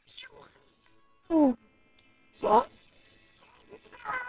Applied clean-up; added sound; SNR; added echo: neural separator model SepFormer WHAMR!.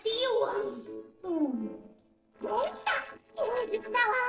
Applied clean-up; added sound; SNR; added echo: neural separator model SepFormer DNS4.